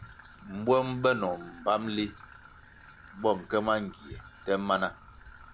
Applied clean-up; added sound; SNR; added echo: none; Trickle, dribble / Traffic noise, roadway noise; 19 dB; none.